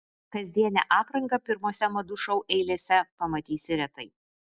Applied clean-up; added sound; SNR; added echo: none; none; none; none.